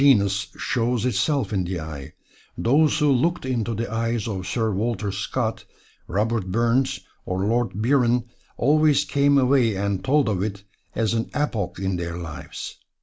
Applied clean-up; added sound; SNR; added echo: none; none; none; none.